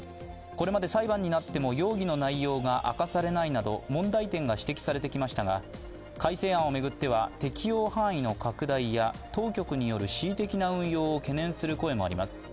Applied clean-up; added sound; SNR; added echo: none; none; none; none.